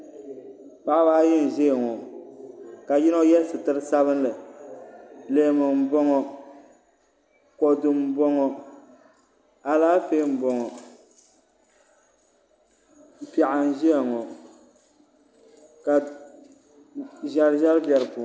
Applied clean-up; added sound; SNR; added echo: none; none; none; none.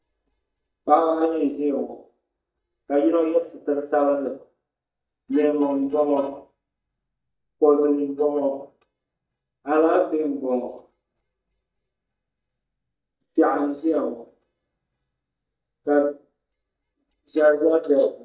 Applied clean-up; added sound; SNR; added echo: neural mask model DeepFilterNet 3.